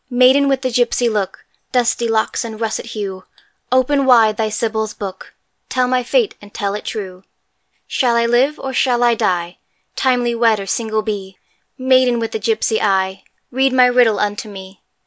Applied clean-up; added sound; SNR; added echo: none; none; none; none.